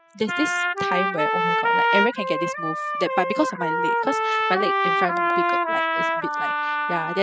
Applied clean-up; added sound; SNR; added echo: classical method spectral subtraction.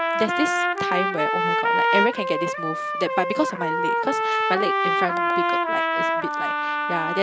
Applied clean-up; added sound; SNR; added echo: none; Trumpet; -5 dB; none.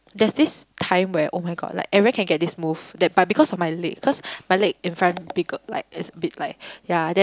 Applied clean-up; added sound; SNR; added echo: none; none; none; none.